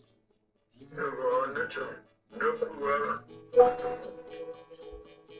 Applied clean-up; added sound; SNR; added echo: neural separator model SepFormer DNS4.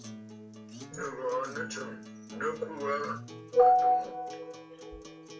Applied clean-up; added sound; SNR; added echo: none; Acoustic guitar; 15 dB; reverberation time 0.3 s.